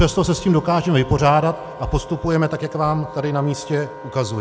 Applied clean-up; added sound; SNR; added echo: none; Wind instrument, woodwind instrument; 17 dB; none.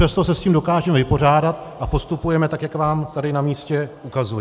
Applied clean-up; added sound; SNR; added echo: none; none; none; none.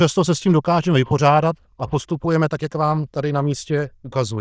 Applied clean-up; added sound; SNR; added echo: neural diffusion model UNIVERSE++.